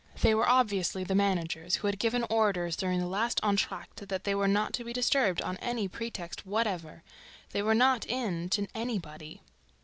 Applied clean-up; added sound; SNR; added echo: none; none; none; none.